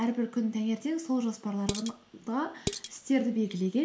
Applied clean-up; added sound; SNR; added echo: none; Dishes, pots, and pans; 9 dB; none.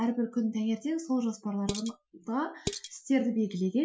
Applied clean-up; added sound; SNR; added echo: classical method Wiener filter.